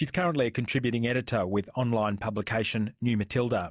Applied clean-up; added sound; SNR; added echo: none; none; none; none.